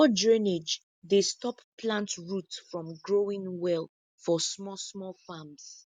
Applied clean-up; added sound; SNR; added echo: none; none; none; none.